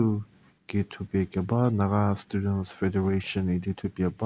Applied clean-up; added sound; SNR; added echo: none; none; none; none.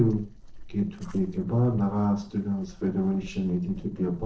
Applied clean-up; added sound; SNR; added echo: neural separator model SepFormer DNS4.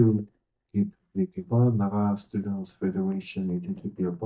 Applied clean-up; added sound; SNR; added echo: neural mask model DeepFilterNet 3.